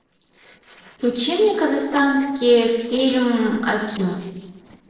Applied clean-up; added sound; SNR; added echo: neural separator model SepFormer DNS4.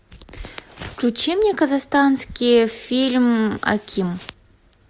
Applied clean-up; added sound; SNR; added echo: none; none; none; none.